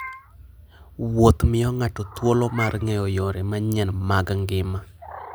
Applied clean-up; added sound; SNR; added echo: none; Meow; 19 dB; none.